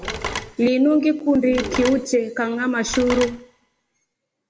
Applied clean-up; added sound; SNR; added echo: none; Telephone; 12 dB; none.